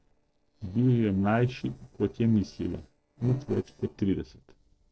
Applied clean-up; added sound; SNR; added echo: neural separator model SepFormer DNS4.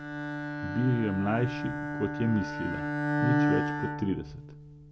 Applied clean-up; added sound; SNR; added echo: none; Bowed string instrument; 0 dB; none.